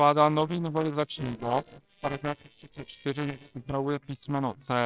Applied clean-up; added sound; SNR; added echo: neural separator model SepFormer WHAMR!.